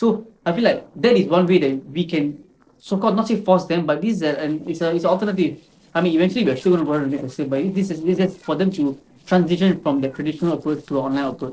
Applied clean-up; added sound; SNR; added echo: neural separator model SepFormer DNS4.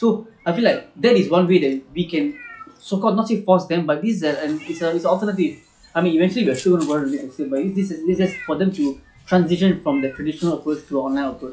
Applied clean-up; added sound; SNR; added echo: classical method log-MMSE.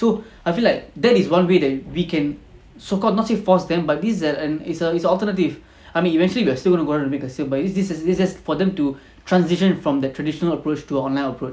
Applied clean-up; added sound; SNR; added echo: none; none; none; none.